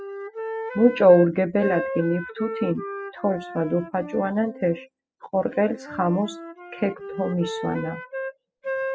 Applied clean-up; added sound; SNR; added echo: classical method spectral subtraction.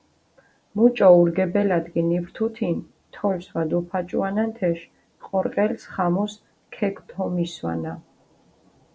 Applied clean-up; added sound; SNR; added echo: none; none; none; none.